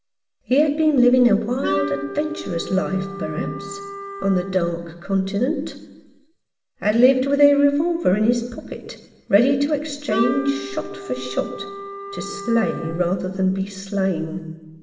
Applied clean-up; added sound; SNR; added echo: none; Wind instrument, woodwind instrument; 10 dB; reverberation time 1.1 s.